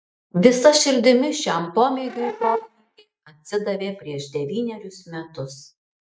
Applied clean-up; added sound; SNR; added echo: neural mask model RNNoise.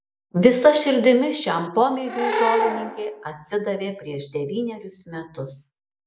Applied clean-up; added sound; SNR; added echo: none; Animal / Brass instrument; 6 dB; none.